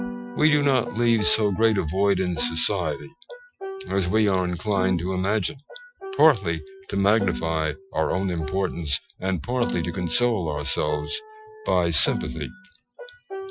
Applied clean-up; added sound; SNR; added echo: classical method Wiener filter.